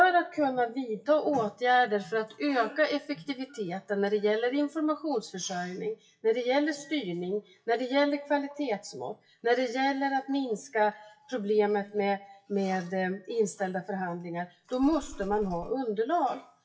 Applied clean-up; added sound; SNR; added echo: classical method WPE with log-MMSE.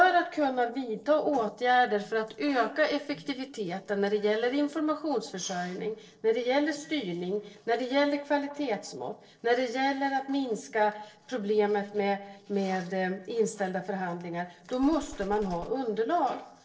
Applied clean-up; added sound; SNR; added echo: neural separator model SepFormer DNS4.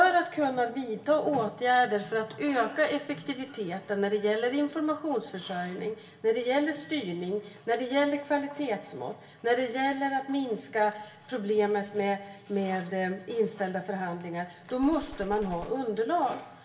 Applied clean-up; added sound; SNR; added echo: none; Gunshot, gunfire; 17 dB; reverberation time 0.2 s.